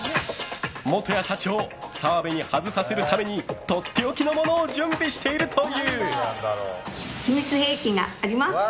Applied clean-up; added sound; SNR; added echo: none; none; none; none.